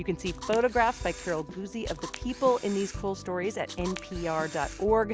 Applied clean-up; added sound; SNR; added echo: none; Camera; 16 dB; none.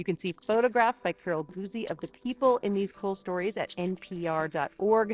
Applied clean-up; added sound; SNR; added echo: neural separator model SepFormer DNS4.